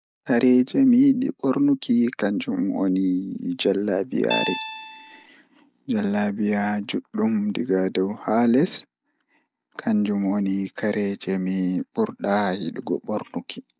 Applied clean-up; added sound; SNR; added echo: none; Guitar; 7 dB; none.